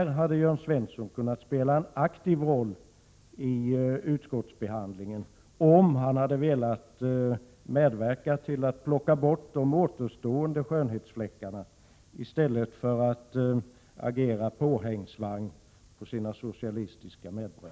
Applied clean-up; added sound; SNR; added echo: none; none; none; none.